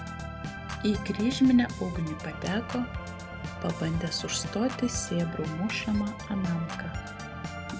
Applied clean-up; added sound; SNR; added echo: none; Organ; 7 dB; none.